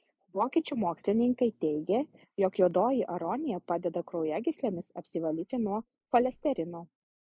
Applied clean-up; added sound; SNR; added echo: neural mask model Resemble Enhance denoiser.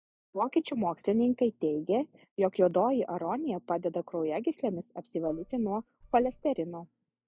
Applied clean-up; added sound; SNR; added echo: neural mask model DeepFilterNet 3.